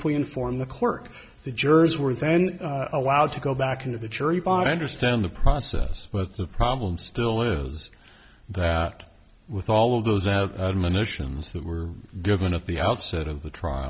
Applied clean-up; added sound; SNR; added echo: none; none; none; none.